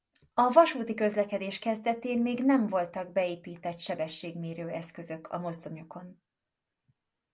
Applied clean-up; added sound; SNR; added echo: none; none; none; none.